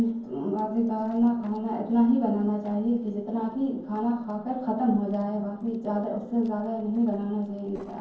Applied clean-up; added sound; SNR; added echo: neural separator model SepFormer DNS4.